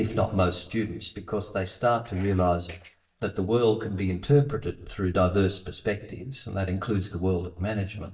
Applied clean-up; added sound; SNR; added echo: neural mask model DeepFilterNet 3.